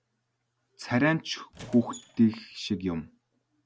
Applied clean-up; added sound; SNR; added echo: none; Squeak; 19 dB; none.